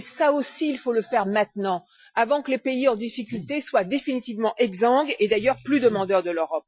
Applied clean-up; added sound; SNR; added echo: classical method Wiener filter.